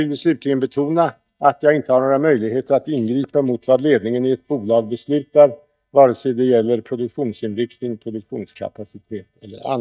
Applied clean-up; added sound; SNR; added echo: neural mask model DeepFilterNet 3.